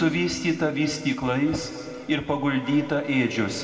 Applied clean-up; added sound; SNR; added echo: none; Piano; 16 dB; reverberation time 0.4 s.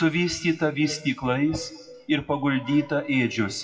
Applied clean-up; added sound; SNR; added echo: classical method WPE with log-MMSE.